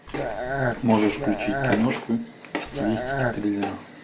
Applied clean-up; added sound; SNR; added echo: none; Burping, eructation; 1 dB; none.